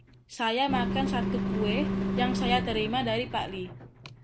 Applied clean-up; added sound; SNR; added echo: none; Engine; 1 dB; none.